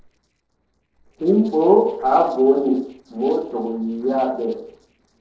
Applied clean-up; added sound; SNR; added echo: neural separator model SepFormer DNS4.